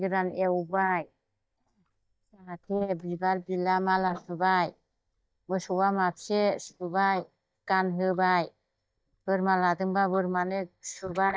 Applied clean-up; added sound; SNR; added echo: neural mask model DeepFilterNet 3.